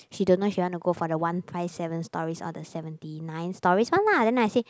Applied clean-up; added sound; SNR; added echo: none; none; none; none.